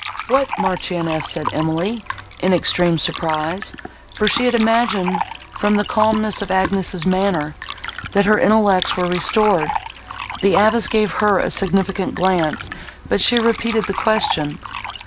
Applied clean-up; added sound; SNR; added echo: none; Fill (with liquid); 10 dB; none.